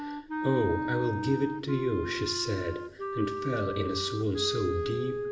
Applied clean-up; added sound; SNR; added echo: none; Wind instrument, woodwind instrument; 3 dB; reverberation time 1.2 s.